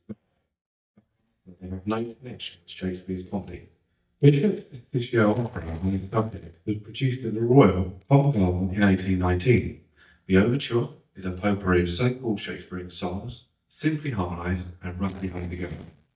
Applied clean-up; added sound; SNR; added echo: neural mask model DeepFilterNet 3.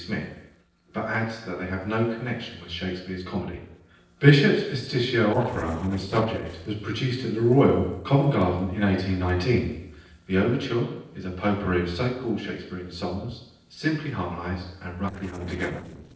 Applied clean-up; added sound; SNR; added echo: neural separator model SepFormer DNS4.